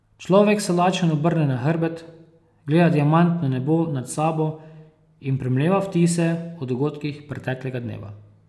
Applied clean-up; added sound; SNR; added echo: none; none; none; none.